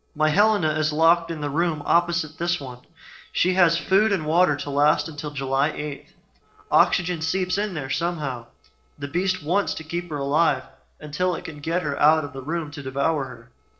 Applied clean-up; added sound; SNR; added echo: neural separator model SepFormer DNS4.